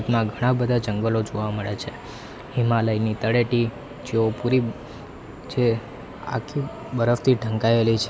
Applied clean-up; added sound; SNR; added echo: none; none; none; none.